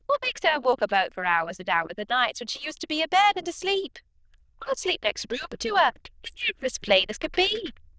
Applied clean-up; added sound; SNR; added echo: neural diffusion model UNIVERSE++.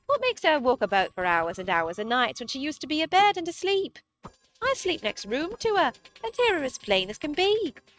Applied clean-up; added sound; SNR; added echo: neural mask model RNNoise.